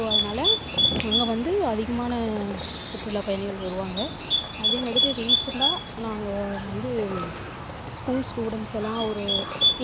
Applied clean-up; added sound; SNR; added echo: none; Bird; -3 dB; none.